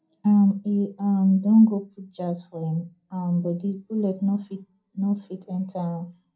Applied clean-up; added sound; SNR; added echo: none; none; none; reverberation time 0.2 s.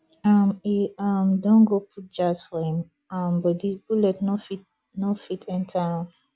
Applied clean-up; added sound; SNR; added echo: none; none; none; none.